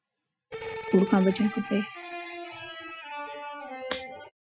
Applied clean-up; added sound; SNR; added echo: classical method Wiener filter.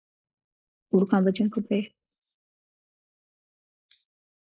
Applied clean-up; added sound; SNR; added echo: neural mask model Resemble Enhance denoiser.